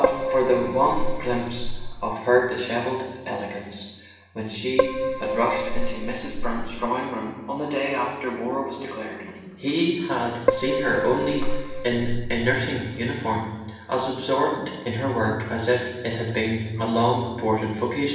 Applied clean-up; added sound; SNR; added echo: none; Keyboard (musical); 0 dB; reverberation time 1.1 s.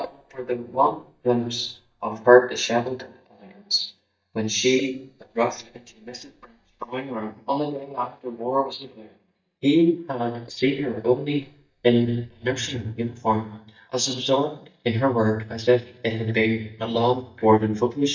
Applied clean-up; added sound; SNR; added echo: neural mask model DeepFilterNet 3.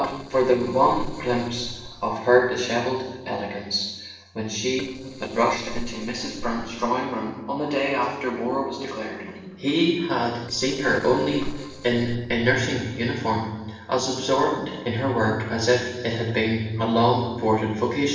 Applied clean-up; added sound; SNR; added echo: neural separator model SepFormer DNS4.